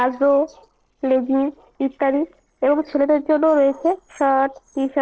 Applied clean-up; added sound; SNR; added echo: neural separator model SepFormer DNS4.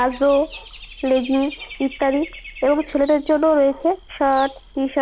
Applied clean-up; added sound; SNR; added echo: none; Bird / Dog; 18 dB; none.